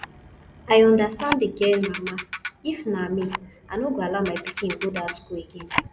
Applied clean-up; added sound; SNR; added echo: none; Camera + Ratchet, pawl; 10 dB; none.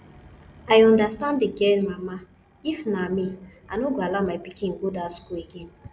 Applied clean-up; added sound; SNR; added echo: none; none; none; none.